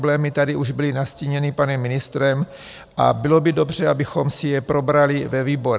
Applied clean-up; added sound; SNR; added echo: none; none; none; none.